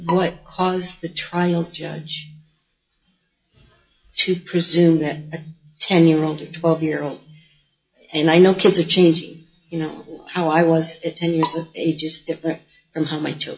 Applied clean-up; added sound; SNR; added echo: classical method WPE with log-MMSE.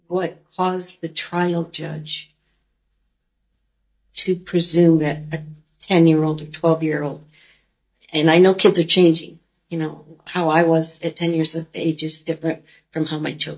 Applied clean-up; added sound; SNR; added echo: neural mask model DeepFilterNet 3.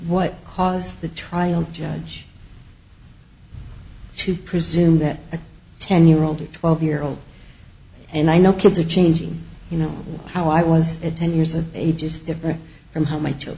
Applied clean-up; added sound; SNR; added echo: none; none; none; none.